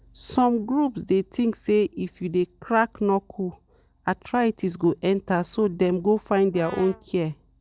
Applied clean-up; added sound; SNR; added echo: none; Brass instrument; 18 dB; none.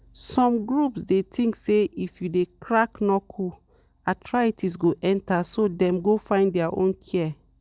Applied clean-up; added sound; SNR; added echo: none; none; none; none.